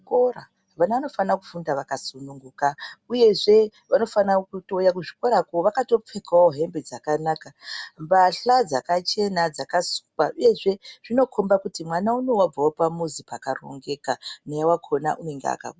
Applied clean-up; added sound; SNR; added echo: none; none; none; none.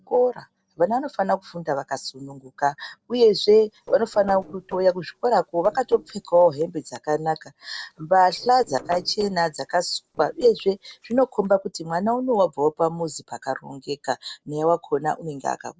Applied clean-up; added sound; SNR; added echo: neural separator model SepFormer DNS4.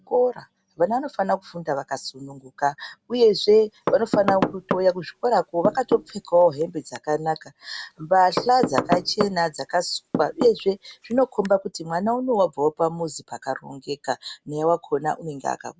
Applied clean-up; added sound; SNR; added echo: none; Knock / Wood; 7 dB; none.